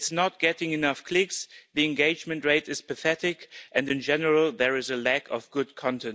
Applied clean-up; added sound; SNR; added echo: none; none; none; none.